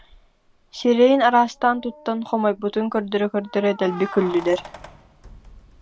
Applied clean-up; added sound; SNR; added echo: none; Keys jangling; 19 dB; none.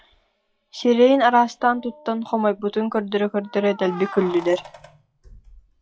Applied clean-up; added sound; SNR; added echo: classical method log-MMSE.